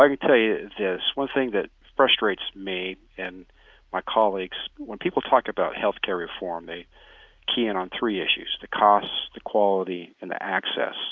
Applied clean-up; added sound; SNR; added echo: none; none; none; none.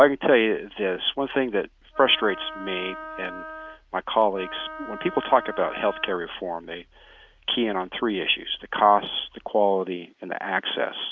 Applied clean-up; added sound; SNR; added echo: none; Wind instrument, woodwind instrument; 13 dB; none.